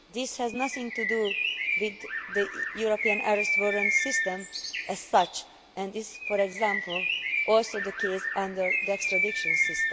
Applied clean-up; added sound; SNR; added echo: none; Bird; 0 dB; none.